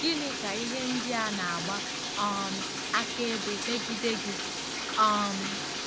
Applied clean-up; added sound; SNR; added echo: none; Bathtub (filling or washing); 2 dB; none.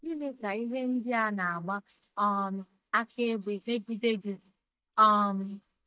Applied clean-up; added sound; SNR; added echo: neural mask model DeepFilterNet 3.